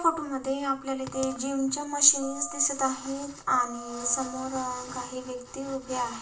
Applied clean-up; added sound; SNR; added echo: none; Telephone; 17 dB; reverberation time 0.4 s.